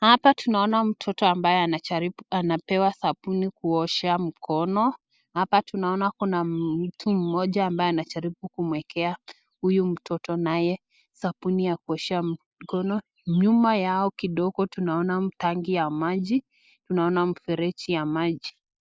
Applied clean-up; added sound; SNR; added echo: neural mask model Resemble Enhance denoiser.